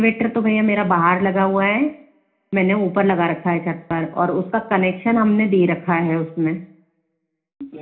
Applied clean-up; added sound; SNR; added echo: none; none; none; reverberation time 0.4 s.